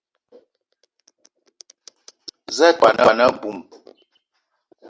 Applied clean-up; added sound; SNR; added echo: none; none; none; none.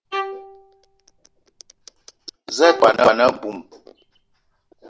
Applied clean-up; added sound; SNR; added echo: none; Bowed string instrument; 13 dB; none.